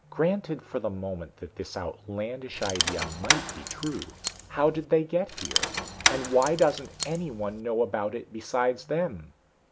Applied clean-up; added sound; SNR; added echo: none; Rattle / Keys jangling; 1 dB; none.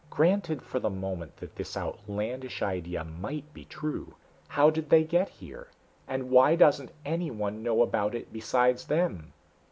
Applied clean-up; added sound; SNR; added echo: none; none; none; none.